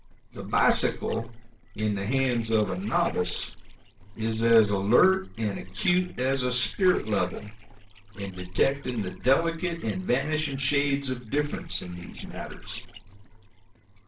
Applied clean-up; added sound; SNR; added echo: neural separator model SepFormer DNS4.